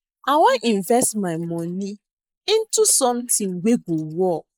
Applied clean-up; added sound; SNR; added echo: neural mask model Resemble Enhance denoiser.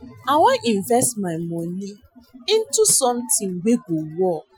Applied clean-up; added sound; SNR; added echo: classical method Wiener filter.